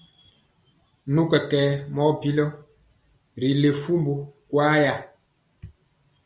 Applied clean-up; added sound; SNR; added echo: none; none; none; none.